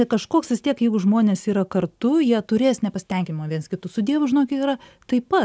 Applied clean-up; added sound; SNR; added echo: none; none; none; none.